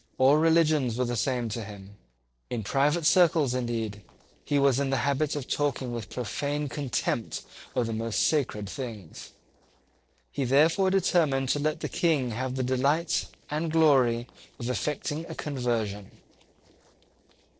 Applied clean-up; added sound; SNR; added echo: neural separator model SepFormer DNS4.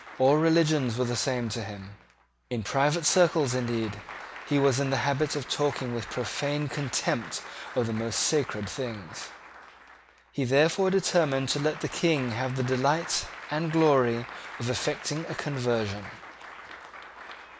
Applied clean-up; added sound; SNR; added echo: none; Applause; 15 dB; none.